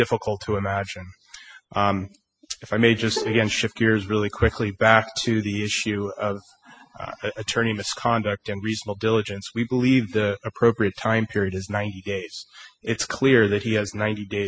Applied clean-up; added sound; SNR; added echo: classical method spectral subtraction.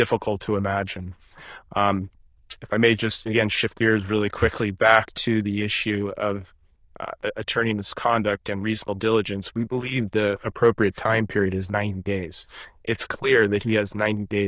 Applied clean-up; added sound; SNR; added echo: neural diffusion model UNIVERSE++.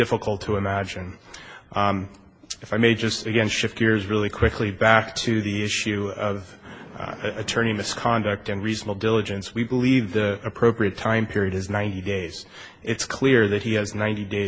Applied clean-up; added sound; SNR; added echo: none; none; none; none.